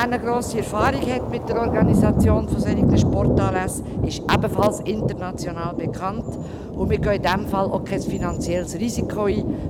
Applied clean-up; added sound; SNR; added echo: none; Thunder; -3 dB; none.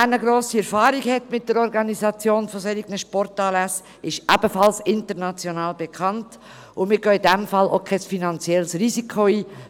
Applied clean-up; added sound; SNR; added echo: none; none; none; none.